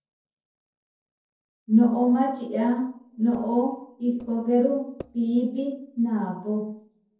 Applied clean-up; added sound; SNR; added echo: neural separator model SepFormer DNS4.